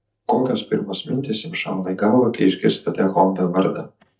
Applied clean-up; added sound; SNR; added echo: neural mask model DeepFilterNet 3.